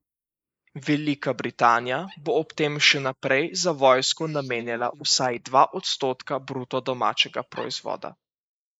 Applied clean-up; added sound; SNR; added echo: neural mask model Resemble Enhance denoiser.